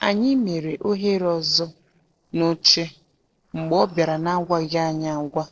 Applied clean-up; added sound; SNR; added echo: neural separator model SepFormer DNS4.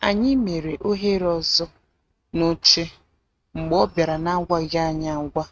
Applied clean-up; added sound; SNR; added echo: neural mask model RNNoise.